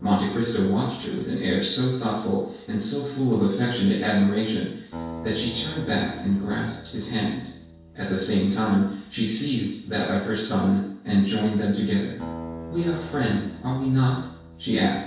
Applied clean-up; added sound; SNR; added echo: none; Acoustic guitar; 18 dB; reverberation time 0.6 s.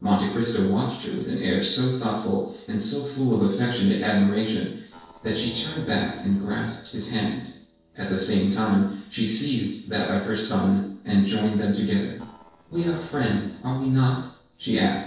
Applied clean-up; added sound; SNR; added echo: neural separator model SepFormer DNS4.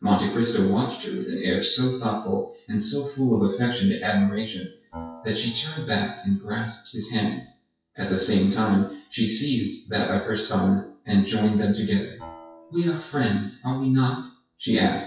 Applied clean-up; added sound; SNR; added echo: classical method WPE with log-MMSE.